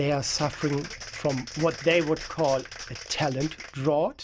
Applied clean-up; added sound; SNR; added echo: none; Applause; 14 dB; none.